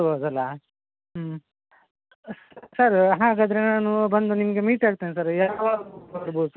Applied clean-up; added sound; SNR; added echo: none; none; none; none.